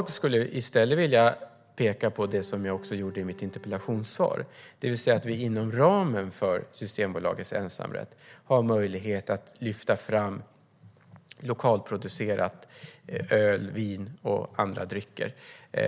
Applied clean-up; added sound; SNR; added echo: none; Bowed string instrument; 18 dB; none.